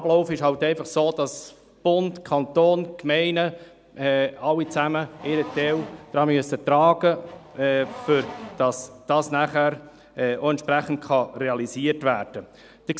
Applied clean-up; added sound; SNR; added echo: none; Race car, auto racing / Accelerating, revving, vroom; 18 dB; none.